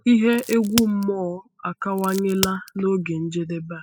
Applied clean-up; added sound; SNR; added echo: classical method spectral subtraction.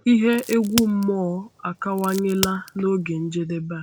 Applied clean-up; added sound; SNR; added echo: none; Crack; 12 dB; none.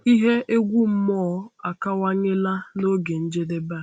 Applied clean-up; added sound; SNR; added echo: none; none; none; none.